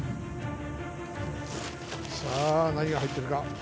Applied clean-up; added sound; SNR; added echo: none; none; none; none.